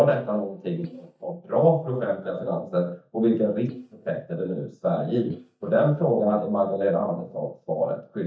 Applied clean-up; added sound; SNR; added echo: neural mask model DeepFilterNet 3.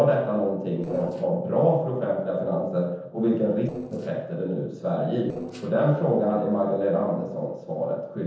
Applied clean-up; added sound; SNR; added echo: neural separator model SepFormer DNS4.